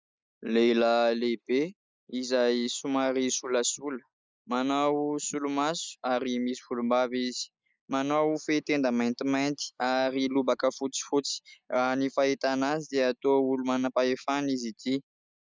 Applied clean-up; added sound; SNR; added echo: neural mask model Resemble Enhance denoiser.